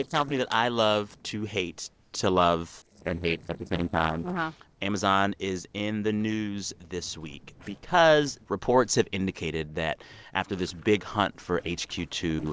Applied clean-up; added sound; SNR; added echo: neural separator model SepFormer DNS4.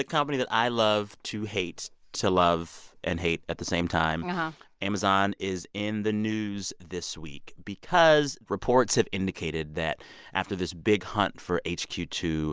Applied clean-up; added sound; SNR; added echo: none; none; none; none.